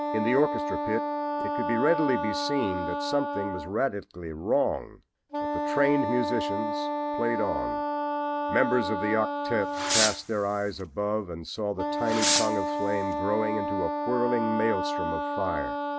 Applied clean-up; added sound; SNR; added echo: none; Wind instrument, woodwind instrument + Fireworks; 0 dB; none.